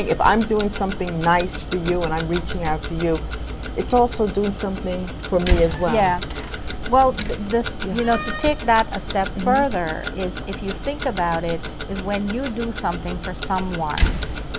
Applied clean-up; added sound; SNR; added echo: none; Slam + Tick-tock; 5 dB; none.